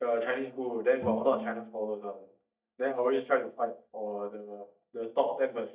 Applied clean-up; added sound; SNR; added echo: neural mask model DeepFilterNet 3.